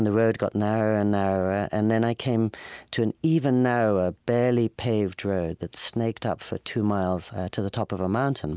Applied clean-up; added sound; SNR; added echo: none; none; none; none.